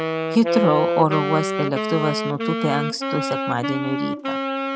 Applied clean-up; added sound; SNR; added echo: none; Wind instrument, woodwind instrument; 1 dB; none.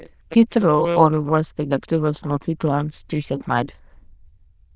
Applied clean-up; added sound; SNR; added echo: neural diffusion model UNIVERSE++.